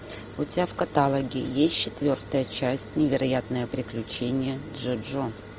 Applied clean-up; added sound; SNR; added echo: none; none; none; none.